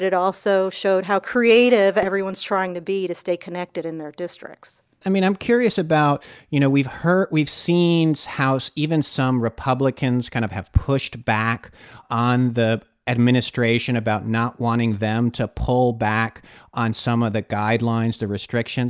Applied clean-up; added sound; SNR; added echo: none; none; none; none.